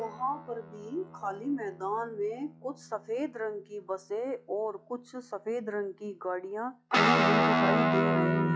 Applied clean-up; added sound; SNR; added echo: classical method log-MMSE.